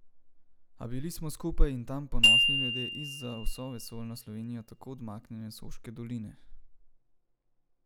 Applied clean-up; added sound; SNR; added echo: none; Glockenspiel; -3 dB; none.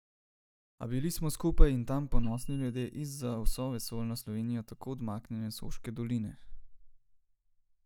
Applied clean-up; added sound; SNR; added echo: neural mask model DeepFilterNet 3.